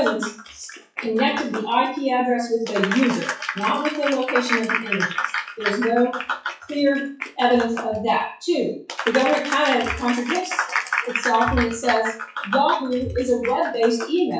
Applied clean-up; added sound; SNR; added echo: classical method WPE with log-MMSE.